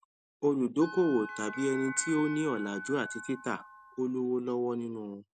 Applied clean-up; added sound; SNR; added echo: none; Bell; 11 dB; none.